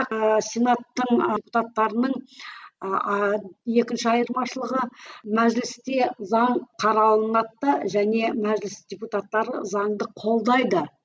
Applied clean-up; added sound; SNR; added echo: none; none; none; none.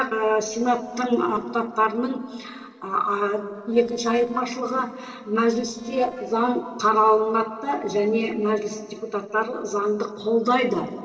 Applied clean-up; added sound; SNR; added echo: neural separator model SepFormer DNS4.